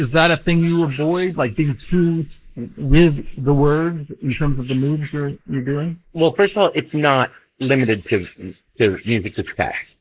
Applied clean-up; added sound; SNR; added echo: neural mask model Resemble Enhance denoiser.